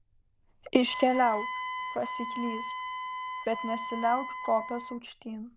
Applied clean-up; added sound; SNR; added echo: neural diffusion model UNIVERSE++.